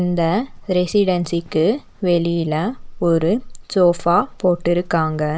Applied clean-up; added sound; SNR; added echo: none; Livestock, farm animals, working animals; 17 dB; none.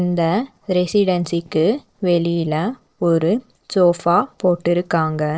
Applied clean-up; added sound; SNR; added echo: neural separator model SepFormer DNS4.